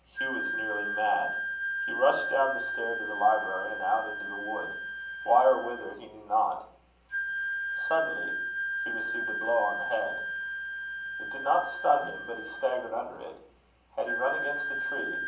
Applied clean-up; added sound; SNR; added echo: none; Wind instrument, woodwind instrument; 4 dB; reverberation time 0.6 s.